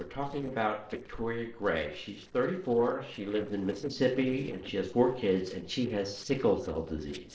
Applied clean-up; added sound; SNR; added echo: neural separator model SepFormer DNS4.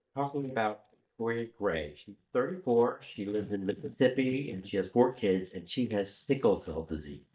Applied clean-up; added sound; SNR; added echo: neural mask model DeepFilterNet 3.